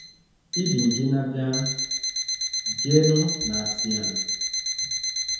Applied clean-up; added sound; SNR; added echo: none; Alarm; 2 dB; reverberation time 0.9 s.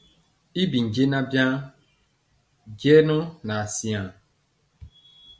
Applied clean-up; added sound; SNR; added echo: none; none; none; none.